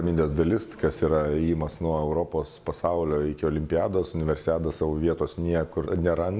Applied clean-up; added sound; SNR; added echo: none; none; none; none.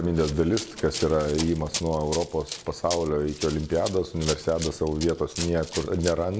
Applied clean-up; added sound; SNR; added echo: none; Run; 12 dB; none.